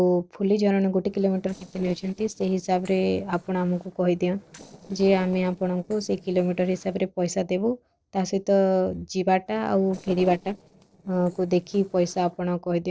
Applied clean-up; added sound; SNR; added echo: neural separator model SepFormer DNS4.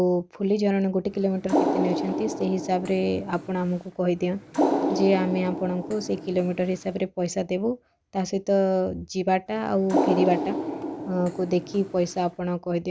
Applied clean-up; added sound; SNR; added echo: none; Water; 4 dB; none.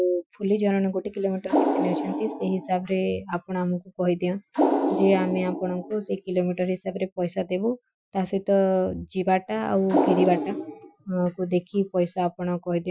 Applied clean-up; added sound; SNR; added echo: classical method Wiener filter.